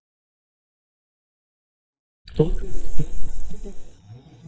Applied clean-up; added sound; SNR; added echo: neural mask model DeepFilterNet 3.